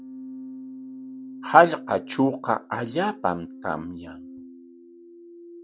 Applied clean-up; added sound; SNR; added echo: none; Keyboard (musical); 15 dB; none.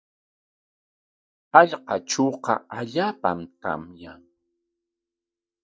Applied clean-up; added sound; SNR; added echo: neural mask model DeepFilterNet 3.